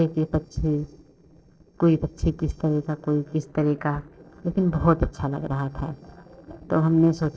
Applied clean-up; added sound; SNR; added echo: neural separator model SepFormer DNS4.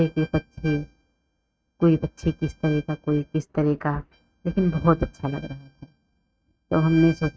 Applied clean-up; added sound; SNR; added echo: neural mask model RNNoise.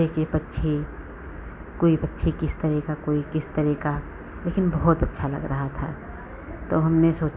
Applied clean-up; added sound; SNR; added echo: none; none; none; none.